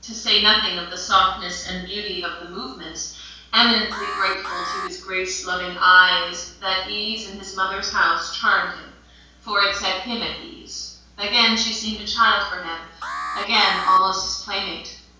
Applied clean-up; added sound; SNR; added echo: none; Alarm; 9 dB; reverberation time 0.5 s.